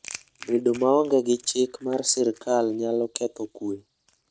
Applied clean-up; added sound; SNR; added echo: neural mask model RNNoise.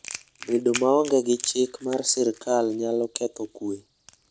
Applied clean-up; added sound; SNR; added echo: none; Crackle; 16 dB; none.